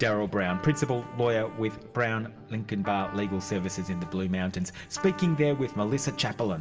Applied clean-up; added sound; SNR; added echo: none; Trumpet; 16 dB; reverberation time 2.7 s.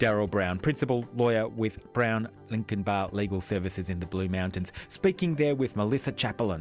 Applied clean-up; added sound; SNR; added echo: none; none; none; none.